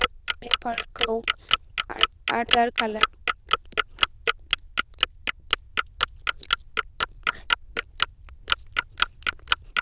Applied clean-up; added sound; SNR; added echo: neural diffusion model UNIVERSE++.